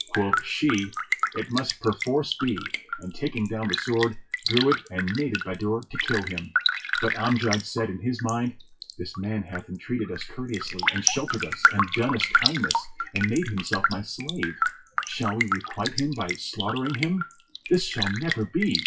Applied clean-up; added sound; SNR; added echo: classical method WPE with log-MMSE.